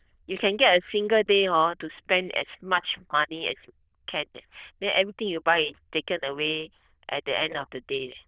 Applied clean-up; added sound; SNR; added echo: neural diffusion model UNIVERSE++.